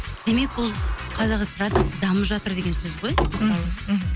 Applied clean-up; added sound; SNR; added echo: none; Sliding door; 8 dB; none.